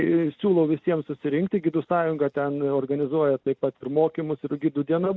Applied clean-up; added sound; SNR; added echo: none; none; none; none.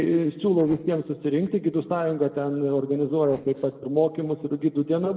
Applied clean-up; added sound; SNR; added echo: neural separator model SepFormer DNS4.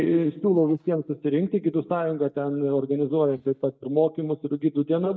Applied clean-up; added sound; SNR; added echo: neural mask model DeepFilterNet 3.